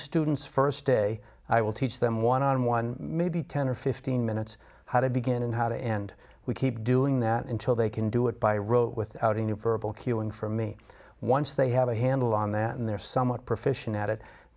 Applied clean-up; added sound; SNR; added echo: none; none; none; none.